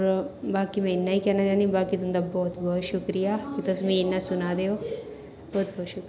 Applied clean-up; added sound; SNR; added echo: none; none; none; none.